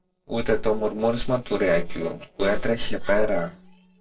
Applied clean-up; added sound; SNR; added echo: neural separator model SepFormer DNS4.